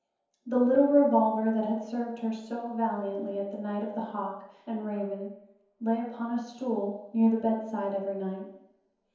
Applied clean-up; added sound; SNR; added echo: none; none; none; reverberation time 0.9 s.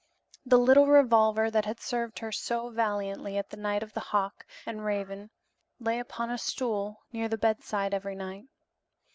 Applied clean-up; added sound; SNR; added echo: none; none; none; none.